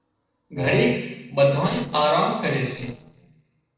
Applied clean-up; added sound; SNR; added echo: neural separator model SepFormer DNS4.